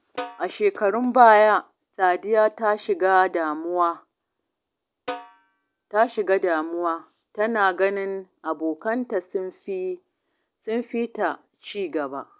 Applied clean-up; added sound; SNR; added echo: none; Snare drum; 16 dB; none.